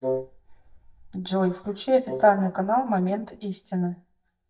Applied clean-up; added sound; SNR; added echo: neural mask model DeepFilterNet 3.